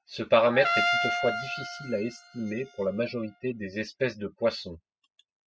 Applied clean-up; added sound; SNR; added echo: classical method spectral subtraction.